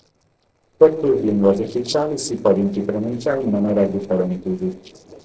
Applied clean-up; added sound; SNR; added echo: neural separator model SepFormer DNS4.